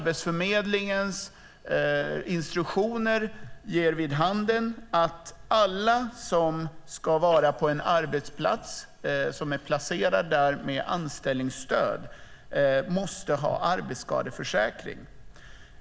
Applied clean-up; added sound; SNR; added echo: neural mask model Resemble Enhance denoiser.